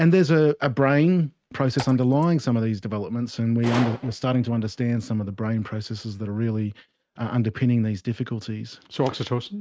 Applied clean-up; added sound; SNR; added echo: neural mask model RNNoise.